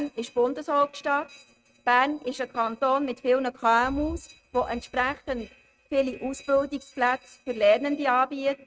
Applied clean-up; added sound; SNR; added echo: neural mask model RNNoise.